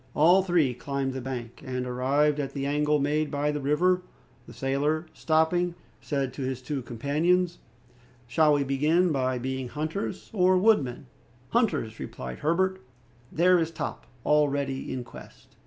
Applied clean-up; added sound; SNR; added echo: none; none; none; none.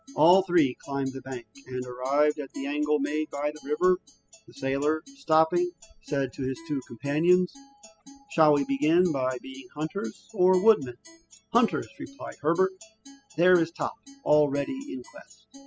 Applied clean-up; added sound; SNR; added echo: classical method spectral subtraction.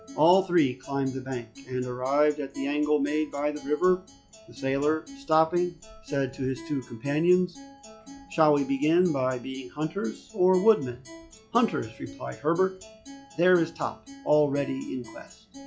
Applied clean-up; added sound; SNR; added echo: classical method log-MMSE.